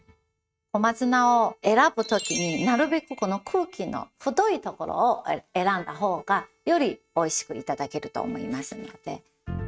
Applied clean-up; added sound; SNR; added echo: neural mask model RNNoise.